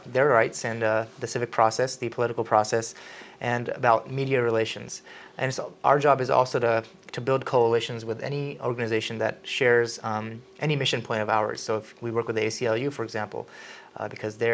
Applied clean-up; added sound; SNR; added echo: none; none; none; none.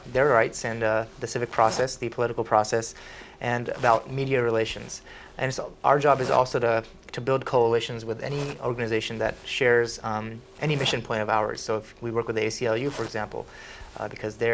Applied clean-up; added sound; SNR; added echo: none; Zipper (clothing); 19 dB; none.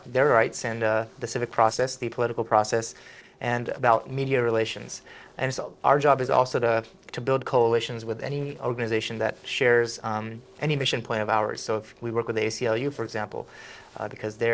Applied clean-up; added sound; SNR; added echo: neural separator model SepFormer DNS4.